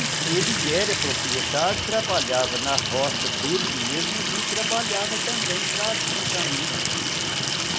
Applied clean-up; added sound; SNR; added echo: none; Sink (filling or washing) / Water tap, faucet; -4 dB; none.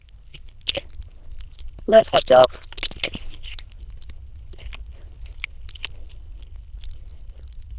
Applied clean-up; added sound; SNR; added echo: neural diffusion model UNIVERSE++.